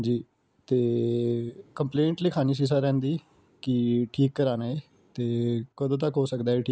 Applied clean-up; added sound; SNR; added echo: none; none; none; none.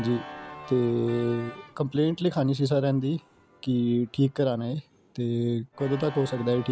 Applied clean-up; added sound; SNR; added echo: none; Organ; 18 dB; none.